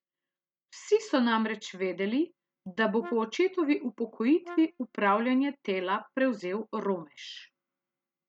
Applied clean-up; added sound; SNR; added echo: neural mask model RNNoise.